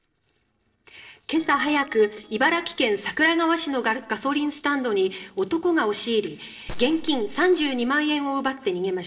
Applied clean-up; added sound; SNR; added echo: neural separator model SepFormer DNS4.